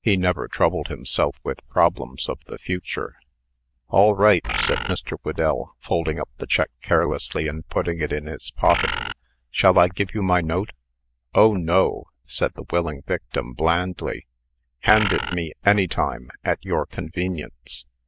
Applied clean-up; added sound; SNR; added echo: neural mask model DeepFilterNet 3.